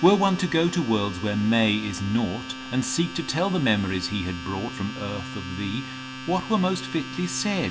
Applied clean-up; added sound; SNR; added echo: none; Domestic sounds, home sounds; 11 dB; reverberation time 0.6 s.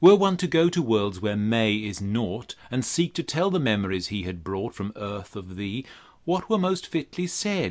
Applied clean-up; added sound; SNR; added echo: none; none; none; none.